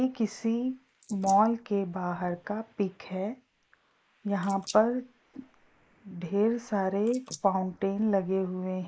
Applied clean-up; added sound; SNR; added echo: neural mask model Resemble Enhance denoiser.